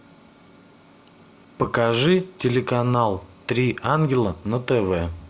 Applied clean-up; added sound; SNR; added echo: none; none; none; none.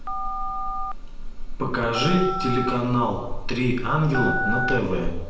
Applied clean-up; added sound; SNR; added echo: none; Telephone; 1 dB; reverberation time 0.9 s.